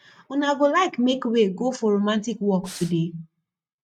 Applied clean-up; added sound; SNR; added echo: neural mask model RNNoise.